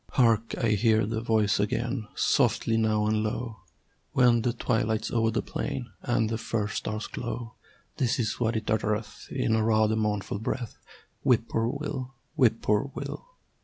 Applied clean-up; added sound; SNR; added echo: none; none; none; none.